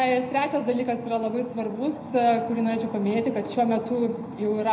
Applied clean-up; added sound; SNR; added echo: none; none; none; reverberation time 0.7 s.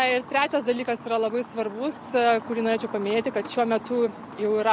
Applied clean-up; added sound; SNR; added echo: none; none; none; none.